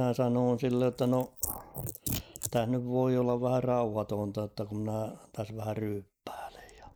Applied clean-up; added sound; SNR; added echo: neural mask model Resemble Enhance denoiser.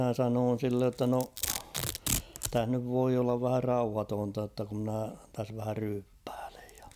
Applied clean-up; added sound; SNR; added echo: none; Domestic sounds, home sounds; 10 dB; none.